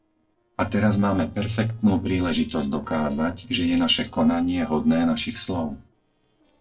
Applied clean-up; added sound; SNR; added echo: neural separator model SepFormer DNS4.